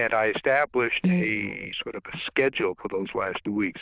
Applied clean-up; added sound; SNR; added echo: neural diffusion model UNIVERSE++.